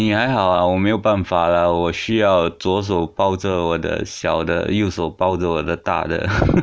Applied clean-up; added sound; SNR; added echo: none; none; none; none.